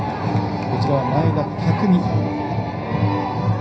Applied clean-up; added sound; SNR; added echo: none; none; none; reverberation time 0.4 s.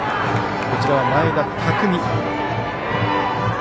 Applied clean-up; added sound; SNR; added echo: none; none; none; none.